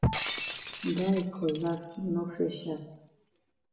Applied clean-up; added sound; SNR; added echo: none; Shatter; 3 dB; reverberation time 0.8 s.